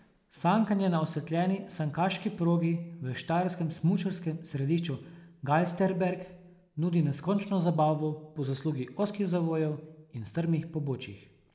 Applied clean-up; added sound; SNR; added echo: none; none; none; none.